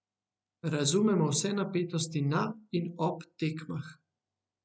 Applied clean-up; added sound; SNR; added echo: none; none; none; none.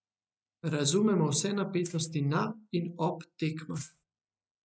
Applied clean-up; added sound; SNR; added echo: neural mask model RNNoise.